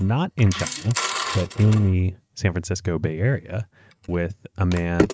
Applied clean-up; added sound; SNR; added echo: neural mask model RNNoise.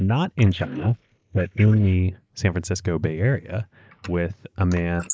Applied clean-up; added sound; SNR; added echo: neural mask model Resemble Enhance denoiser.